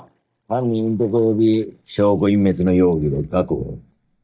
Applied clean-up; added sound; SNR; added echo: neural mask model DeepFilterNet 3.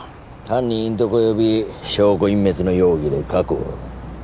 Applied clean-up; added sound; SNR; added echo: none; none; none; none.